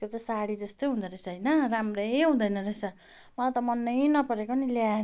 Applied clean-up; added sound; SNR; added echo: none; none; none; none.